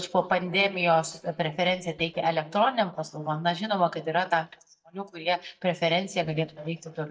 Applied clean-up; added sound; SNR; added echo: neural mask model DeepFilterNet 3.